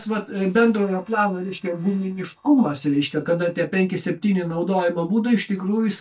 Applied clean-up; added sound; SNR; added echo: neural mask model DeepFilterNet 3.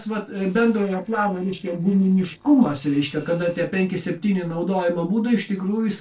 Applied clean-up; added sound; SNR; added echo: neural separator model SepFormer DNS4.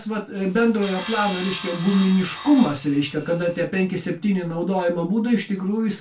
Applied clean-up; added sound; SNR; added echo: none; Sawing; 15 dB; reverberation time 0.2 s.